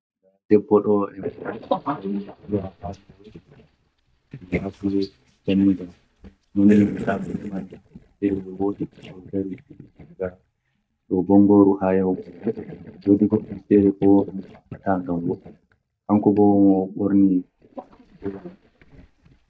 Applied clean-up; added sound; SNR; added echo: neural mask model DeepFilterNet 3.